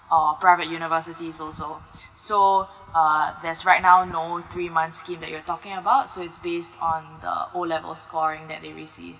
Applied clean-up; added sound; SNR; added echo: none; none; none; reverberation time 2.7 s.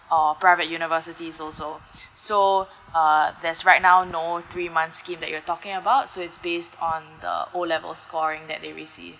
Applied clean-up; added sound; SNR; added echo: none; none; none; none.